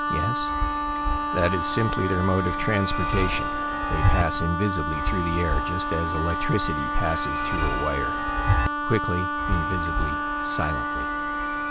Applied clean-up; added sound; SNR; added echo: none; Wind instrument, woodwind instrument + Chime; -2 dB; none.